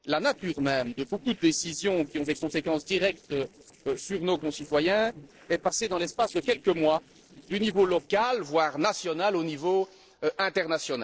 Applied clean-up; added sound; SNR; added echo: neural separator model SepFormer DNS4.